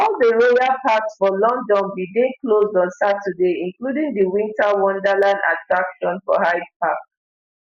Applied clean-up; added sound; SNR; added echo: none; none; none; none.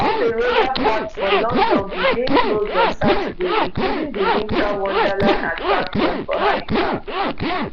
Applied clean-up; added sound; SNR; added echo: none; Zipper (clothing); -4 dB; none.